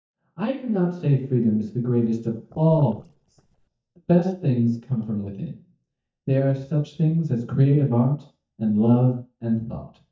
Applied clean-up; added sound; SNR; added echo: neural mask model DeepFilterNet 3.